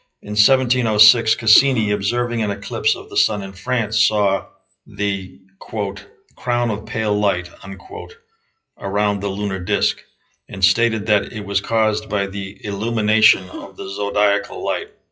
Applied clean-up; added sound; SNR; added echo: classical method WPE with log-MMSE.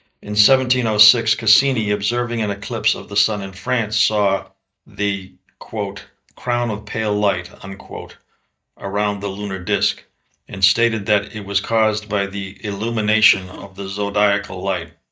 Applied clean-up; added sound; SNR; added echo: neural mask model DeepFilterNet 3.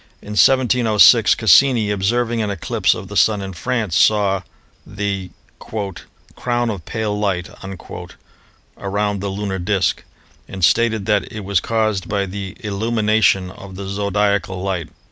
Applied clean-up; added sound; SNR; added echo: none; none; none; none.